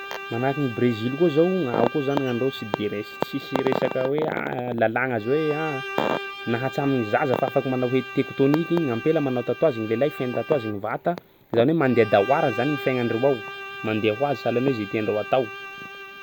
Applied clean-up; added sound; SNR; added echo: none; Bowed string instrument; 13 dB; none.